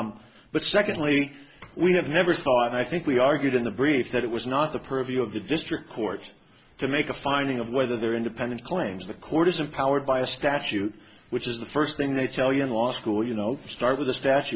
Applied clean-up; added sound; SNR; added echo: none; none; none; none.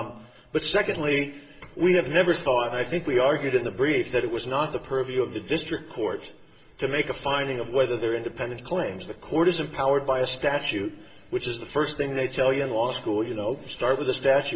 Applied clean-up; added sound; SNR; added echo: none; none; none; reverberation time 1.7 s.